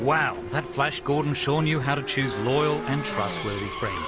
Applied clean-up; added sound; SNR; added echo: none; Race car, auto racing / Accelerating, revving, vroom; 8 dB; none.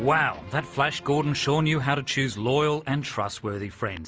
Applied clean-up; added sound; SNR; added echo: none; none; none; none.